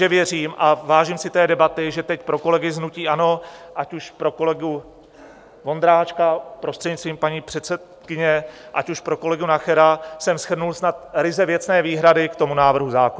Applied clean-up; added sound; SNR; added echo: none; none; none; none.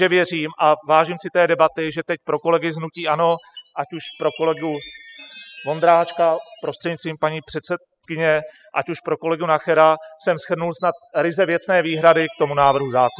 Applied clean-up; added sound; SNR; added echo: classical method spectral subtraction.